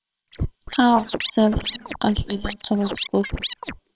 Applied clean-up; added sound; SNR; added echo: neural separator model SepFormer WHAMR!.